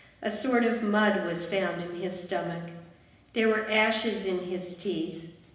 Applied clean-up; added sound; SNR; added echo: none; none; none; reverberation time 1.0 s.